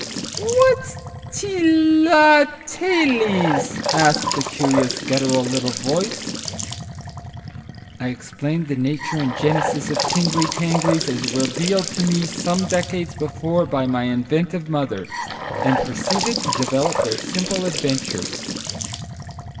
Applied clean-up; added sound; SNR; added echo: none; Trickle, dribble / Bathtub (filling or washing) / Sink (filling or washing) / Gurgling; 5 dB; reverberation time 2.8 s.